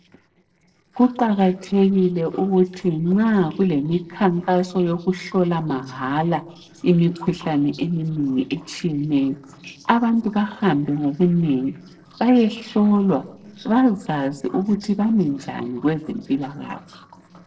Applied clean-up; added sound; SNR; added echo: neural separator model SepFormer DNS4.